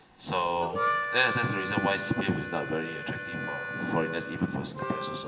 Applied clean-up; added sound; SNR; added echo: none; Harmonica; 4 dB; reverberation time 2.7 s.